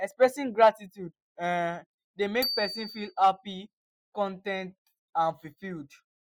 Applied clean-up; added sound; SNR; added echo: classical method spectral subtraction.